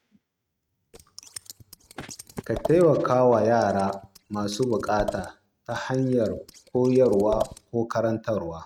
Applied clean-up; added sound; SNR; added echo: neural mask model RNNoise.